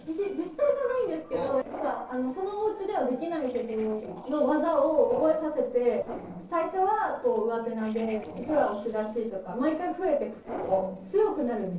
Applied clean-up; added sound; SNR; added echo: neural separator model SepFormer DNS4.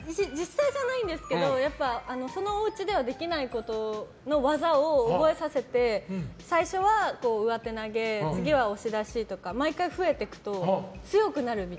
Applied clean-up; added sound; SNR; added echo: none; none; none; none.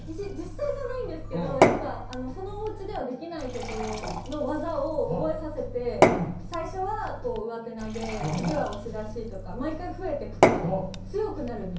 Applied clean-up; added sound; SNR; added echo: none; Fill (with liquid) / Glass / Water; -2 dB; reverberation time 0.6 s.